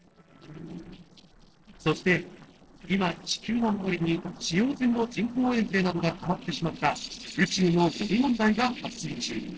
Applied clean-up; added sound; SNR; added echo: neural separator model SepFormer DNS4.